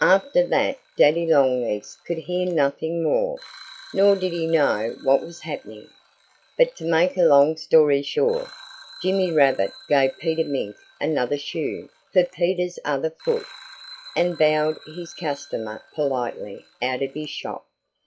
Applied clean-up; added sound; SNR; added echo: classical method log-MMSE.